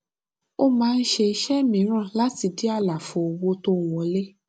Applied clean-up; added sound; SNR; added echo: none; none; none; none.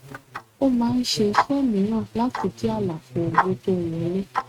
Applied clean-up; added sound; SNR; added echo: neural mask model RNNoise.